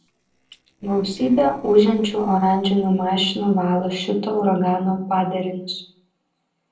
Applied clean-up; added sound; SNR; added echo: neural separator model SepFormer DNS4.